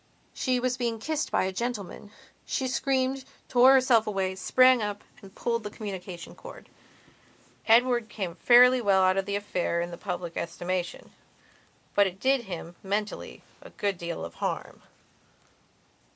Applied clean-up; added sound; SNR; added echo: none; none; none; none.